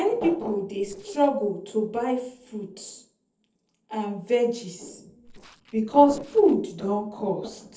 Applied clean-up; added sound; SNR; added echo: neural separator model SepFormer DNS4.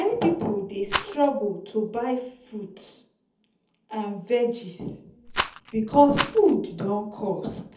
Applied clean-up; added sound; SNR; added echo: none; Rattle; 5 dB; reverberation time 0.6 s.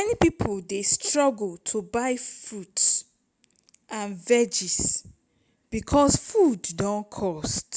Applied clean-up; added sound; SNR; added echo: none; none; none; none.